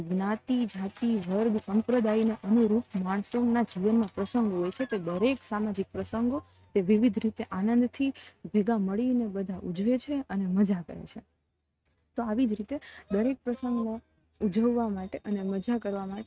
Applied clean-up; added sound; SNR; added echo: neural mask model RNNoise.